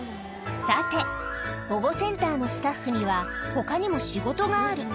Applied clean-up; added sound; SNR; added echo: none; none; none; none.